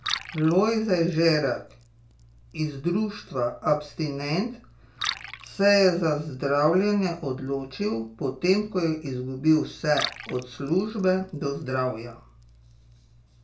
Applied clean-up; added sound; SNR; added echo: none; Liquid; 15 dB; reverberation time 0.3 s.